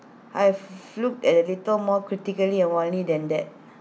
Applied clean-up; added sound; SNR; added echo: none; none; none; none.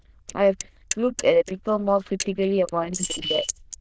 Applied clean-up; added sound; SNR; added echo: neural diffusion model UNIVERSE++.